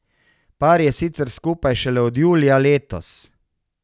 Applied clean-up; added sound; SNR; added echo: none; none; none; none.